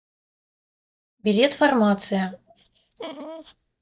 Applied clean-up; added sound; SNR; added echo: neural mask model DeepFilterNet 3.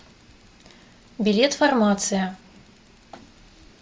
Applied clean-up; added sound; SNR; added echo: none; none; none; none.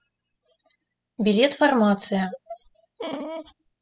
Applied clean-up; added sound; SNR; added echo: classical method spectral subtraction.